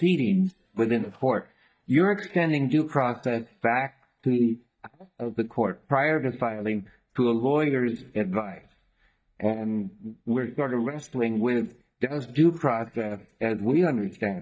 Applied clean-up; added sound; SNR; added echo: neural mask model DeepFilterNet 3.